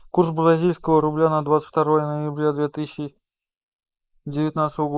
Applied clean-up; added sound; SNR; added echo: neural mask model Resemble Enhance denoiser.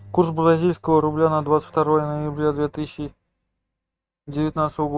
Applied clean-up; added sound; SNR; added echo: neural mask model RNNoise.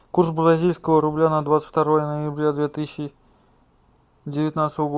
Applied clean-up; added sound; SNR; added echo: none; none; none; none.